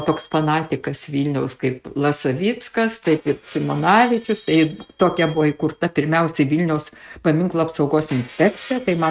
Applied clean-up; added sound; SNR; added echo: neural mask model RNNoise.